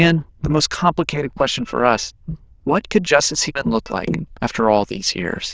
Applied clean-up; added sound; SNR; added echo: neural diffusion model UNIVERSE++.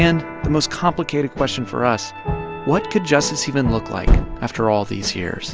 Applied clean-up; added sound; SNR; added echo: none; Gunshot, gunfire; -1 dB; none.